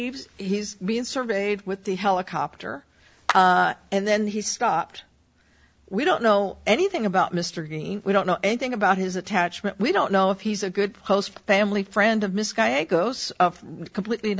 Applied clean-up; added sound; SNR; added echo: none; Clapping; 10 dB; none.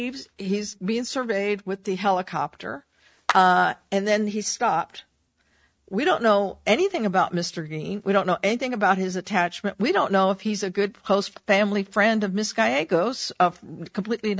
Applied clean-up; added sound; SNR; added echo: neural mask model RNNoise.